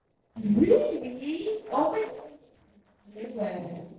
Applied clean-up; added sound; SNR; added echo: neural separator model SepFormer DNS4.